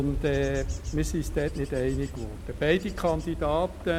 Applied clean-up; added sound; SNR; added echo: none; Wind / Bird / Insect; 6 dB; none.